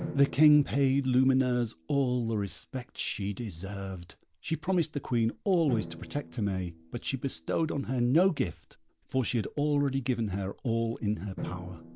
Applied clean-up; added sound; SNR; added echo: none; Drum; 17 dB; none.